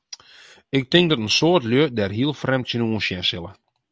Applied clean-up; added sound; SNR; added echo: none; none; none; none.